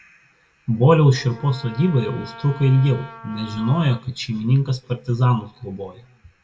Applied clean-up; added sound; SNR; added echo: none; Wind instrument, woodwind instrument; 20 dB; reverberation time 0.6 s.